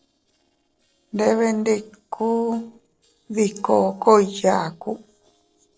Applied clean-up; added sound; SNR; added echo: neural separator model SepFormer DNS4.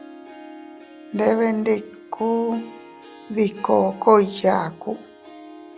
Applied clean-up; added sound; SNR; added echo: none; Harp; 19 dB; none.